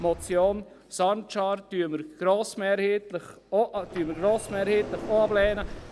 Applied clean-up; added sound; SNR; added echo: none; Sliding door; 15 dB; none.